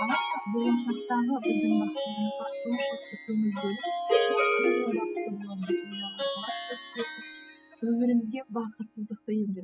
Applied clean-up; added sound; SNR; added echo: classical method spectral subtraction.